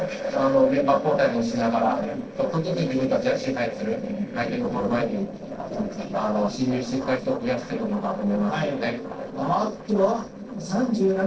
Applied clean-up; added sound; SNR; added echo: neural separator model SepFormer DNS4.